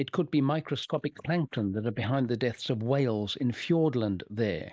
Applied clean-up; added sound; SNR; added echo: neural mask model Resemble Enhance denoiser.